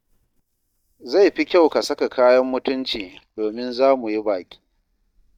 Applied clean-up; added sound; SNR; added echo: neural mask model DeepFilterNet 3.